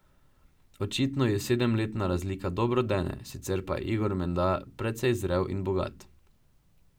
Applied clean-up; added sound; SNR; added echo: none; none; none; none.